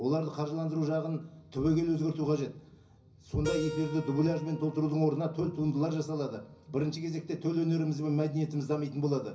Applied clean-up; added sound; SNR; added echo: none; Keyboard (musical); 15 dB; reverberation time 0.5 s.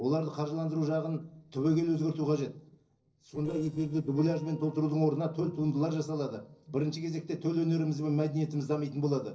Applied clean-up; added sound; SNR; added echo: neural separator model SepFormer DNS4.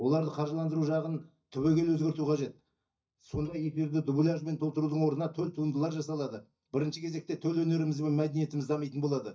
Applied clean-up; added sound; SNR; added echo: neural mask model DeepFilterNet 3.